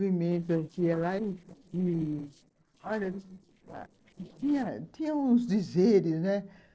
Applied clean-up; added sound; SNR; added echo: neural separator model SepFormer DNS4.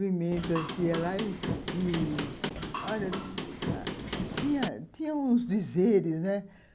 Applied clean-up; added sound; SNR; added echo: none; Hammer / Wood; 4 dB; none.